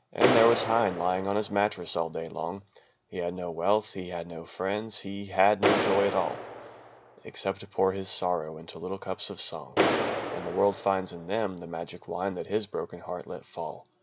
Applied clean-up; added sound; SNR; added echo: none; Clapping; 4 dB; none.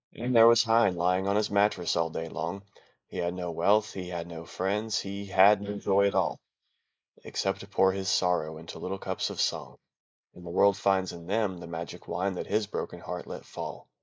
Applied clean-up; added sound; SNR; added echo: neural mask model Resemble Enhance denoiser.